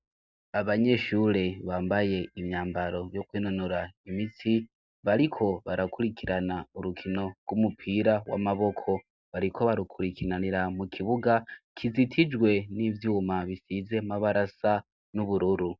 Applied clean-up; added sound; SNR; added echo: none; none; none; none.